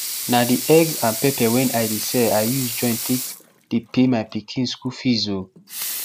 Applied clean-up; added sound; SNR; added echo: none; Sink (filling or washing) / Water tap, faucet / Liquid; 8 dB; none.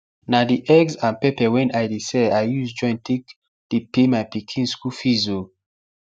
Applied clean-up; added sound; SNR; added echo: none; none; none; none.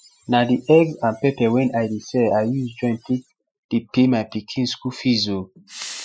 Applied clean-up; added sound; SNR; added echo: classical method Wiener filter.